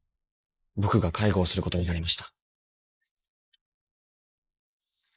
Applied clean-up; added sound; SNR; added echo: neural mask model Resemble Enhance denoiser.